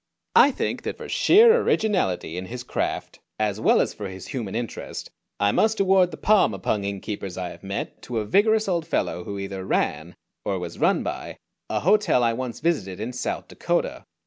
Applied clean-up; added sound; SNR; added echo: none; none; none; none.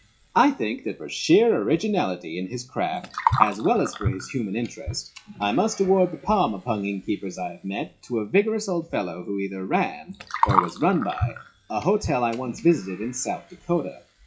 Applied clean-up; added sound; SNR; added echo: classical method WPE with log-MMSE.